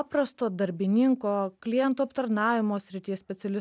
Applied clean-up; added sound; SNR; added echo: none; none; none; none.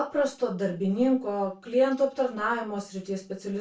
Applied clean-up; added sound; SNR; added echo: none; none; none; reverberation time 0.2 s.